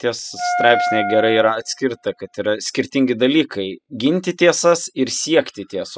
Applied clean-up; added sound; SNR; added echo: classical method spectral subtraction.